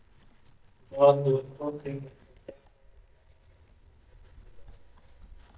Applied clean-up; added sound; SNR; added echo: neural mask model DeepFilterNet 3.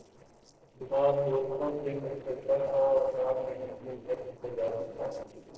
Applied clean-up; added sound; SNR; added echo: neural separator model SepFormer DNS4.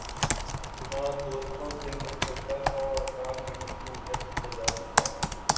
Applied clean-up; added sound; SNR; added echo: none; Computer keyboard; -4 dB; reverberation time 1.3 s.